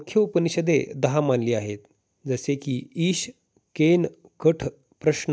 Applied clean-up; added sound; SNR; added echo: none; none; none; none.